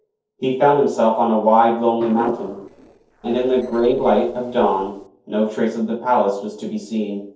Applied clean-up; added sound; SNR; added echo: neural separator model SepFormer DNS4.